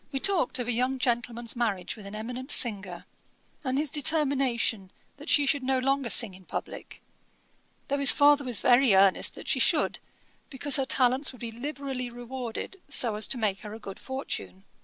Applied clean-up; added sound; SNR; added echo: none; none; none; none.